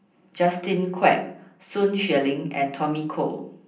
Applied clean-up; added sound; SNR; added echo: none; none; none; reverberation time 0.6 s.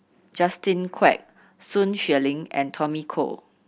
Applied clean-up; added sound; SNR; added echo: none; none; none; none.